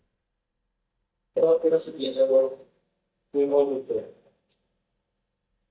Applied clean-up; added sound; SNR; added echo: neural mask model DeepFilterNet 3.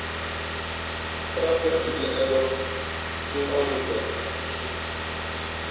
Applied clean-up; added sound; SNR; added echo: none; Car; 2 dB; reverberation time 1.2 s.